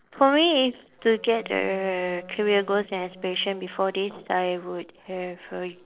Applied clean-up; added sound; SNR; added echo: neural separator model SepFormer DNS4.